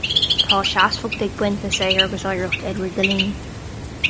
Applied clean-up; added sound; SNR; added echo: none; Bird; 0 dB; none.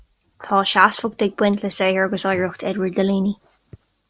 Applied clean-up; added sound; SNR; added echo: none; none; none; none.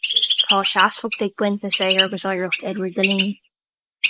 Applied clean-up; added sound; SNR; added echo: neural mask model Resemble Enhance denoiser.